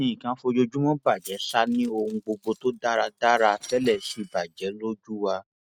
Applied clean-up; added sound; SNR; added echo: neural mask model RNNoise.